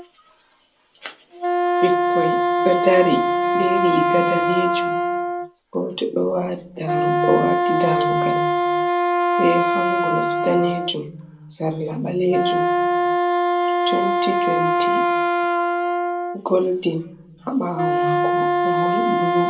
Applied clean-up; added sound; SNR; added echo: none; Wind instrument, woodwind instrument; -4 dB; reverberation time 0.2 s.